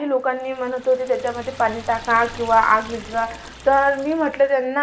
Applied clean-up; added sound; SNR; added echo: none; Liquid; 19 dB; none.